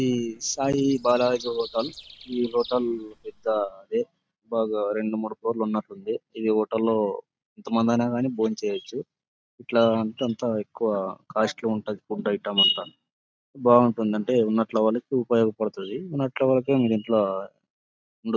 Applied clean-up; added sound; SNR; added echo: none; Bird vocalization, bird call, bird song; 20 dB; none.